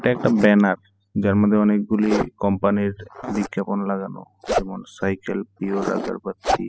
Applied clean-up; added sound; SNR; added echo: classical method spectral subtraction.